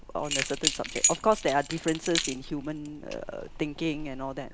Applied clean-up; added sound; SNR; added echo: none; Keys jangling; 3 dB; none.